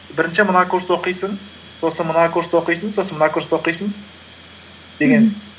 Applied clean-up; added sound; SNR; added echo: none; none; none; none.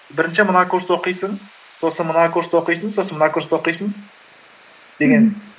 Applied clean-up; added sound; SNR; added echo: neural mask model Resemble Enhance denoiser.